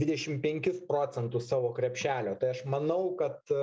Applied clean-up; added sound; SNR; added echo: none; none; none; none.